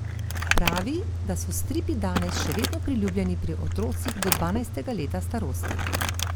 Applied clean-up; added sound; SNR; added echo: none; Crumpling, crinkling + Idling / Engine starting / Accelerating, revving, vroom / Car; -1 dB; none.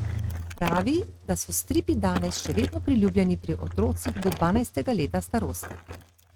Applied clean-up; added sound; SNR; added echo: neural mask model RNNoise.